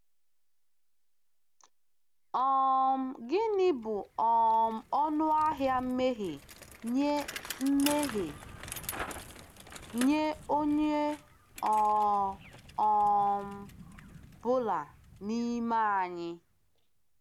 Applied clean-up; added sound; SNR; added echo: none; Bicycle; 16 dB; none.